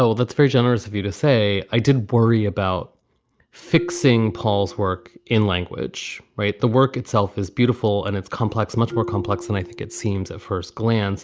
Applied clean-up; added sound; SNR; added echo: neural mask model DeepFilterNet 3.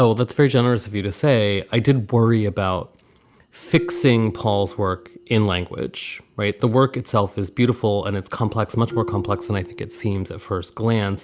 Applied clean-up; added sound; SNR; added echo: none; Marimba, xylophone; 17 dB; none.